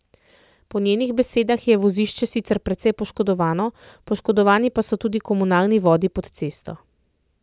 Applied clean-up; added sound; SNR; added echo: none; none; none; none.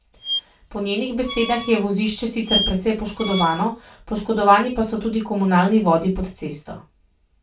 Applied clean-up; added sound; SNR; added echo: none; Squeak; 8 dB; reverberation time 0.2 s.